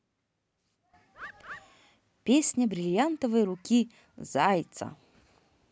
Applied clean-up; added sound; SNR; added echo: none; Bird; 15 dB; none.